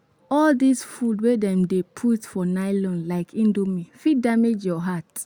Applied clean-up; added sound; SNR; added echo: none; none; none; none.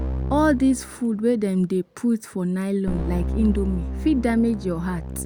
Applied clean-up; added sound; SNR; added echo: none; Keyboard (musical); 7 dB; none.